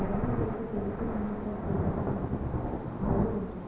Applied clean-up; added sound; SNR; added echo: none; Thunder / Rain; -4 dB; reverberation time 0.6 s.